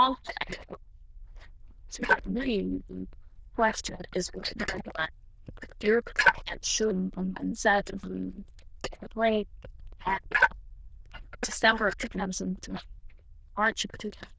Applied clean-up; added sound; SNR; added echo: neural diffusion model UNIVERSE++.